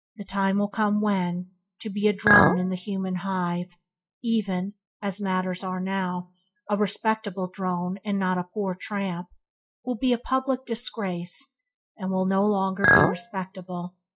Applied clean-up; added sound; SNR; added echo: classical method log-MMSE.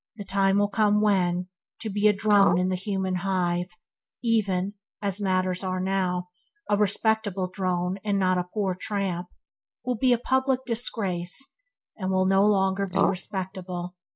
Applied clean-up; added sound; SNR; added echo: neural mask model Resemble Enhance denoiser.